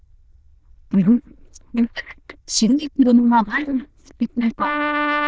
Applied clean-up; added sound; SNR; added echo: neural diffusion model UNIVERSE++.